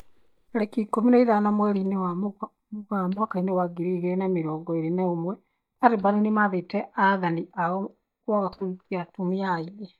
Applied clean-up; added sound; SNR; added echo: neural mask model DeepFilterNet 3.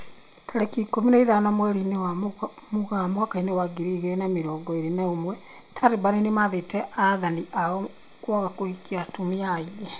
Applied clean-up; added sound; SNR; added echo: none; none; none; none.